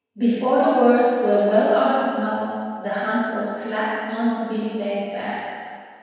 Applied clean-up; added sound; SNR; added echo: none; none; none; reverberation time 1.9 s.